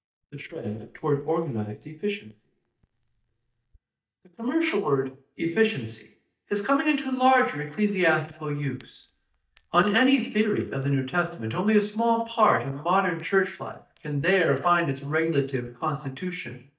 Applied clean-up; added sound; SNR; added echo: neural mask model DeepFilterNet 3.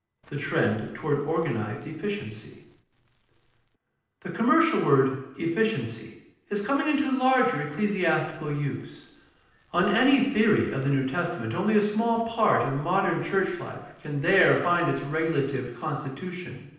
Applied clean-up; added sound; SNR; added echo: neural separator model SepFormer DNS4.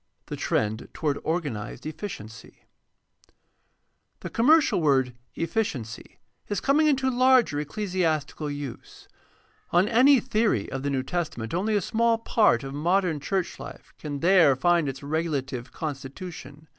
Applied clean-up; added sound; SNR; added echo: none; none; none; none.